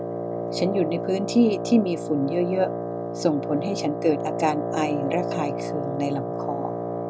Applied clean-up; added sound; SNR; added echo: none; Wind instrument, woodwind instrument; 3 dB; none.